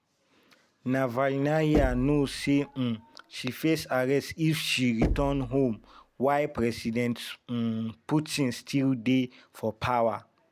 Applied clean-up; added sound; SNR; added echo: none; Knock; 7 dB; none.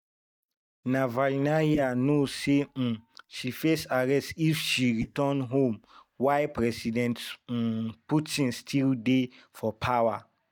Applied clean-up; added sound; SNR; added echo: neural mask model DeepFilterNet 3.